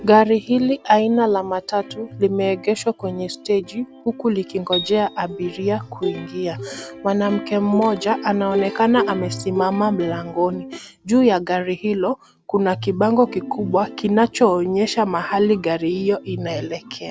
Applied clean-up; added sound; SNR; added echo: none; Piano + Plucked string instrument; 14 dB; none.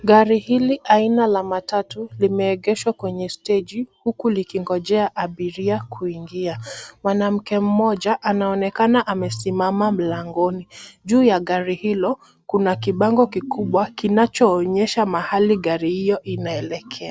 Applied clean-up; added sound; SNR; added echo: none; none; none; none.